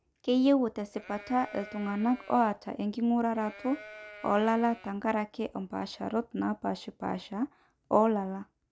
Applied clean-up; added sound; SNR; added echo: none; Livestock, farm animals, working animals; 18 dB; none.